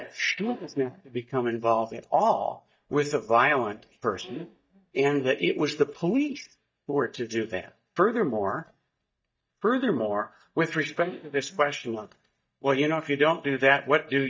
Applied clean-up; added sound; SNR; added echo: neural mask model DeepFilterNet 3.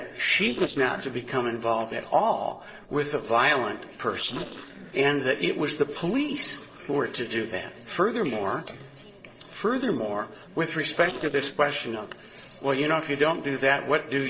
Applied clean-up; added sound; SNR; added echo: neural separator model SepFormer DNS4.